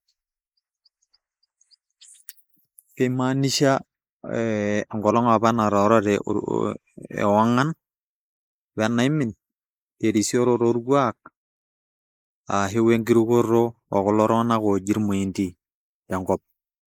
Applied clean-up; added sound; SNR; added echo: neural mask model Resemble Enhance denoiser.